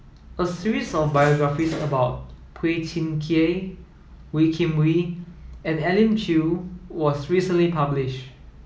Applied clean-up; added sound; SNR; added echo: none; Door; 15 dB; none.